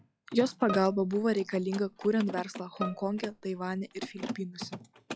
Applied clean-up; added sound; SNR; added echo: classical method log-MMSE.